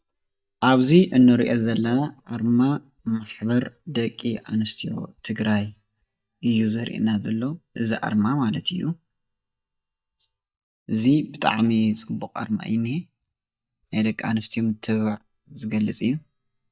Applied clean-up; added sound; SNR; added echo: neural mask model DeepFilterNet 3.